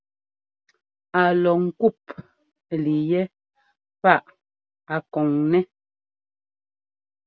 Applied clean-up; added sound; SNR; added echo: none; none; none; none.